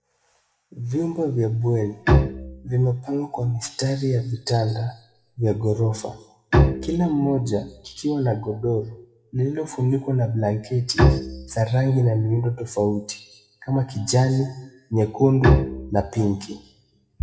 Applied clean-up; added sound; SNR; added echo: classical method WPE with log-MMSE.